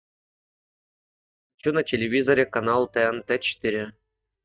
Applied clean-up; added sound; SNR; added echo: neural mask model DeepFilterNet 3.